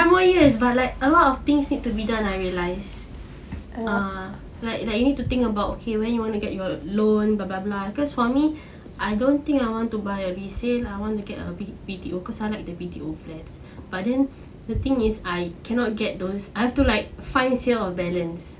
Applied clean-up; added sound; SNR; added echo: none; none; none; none.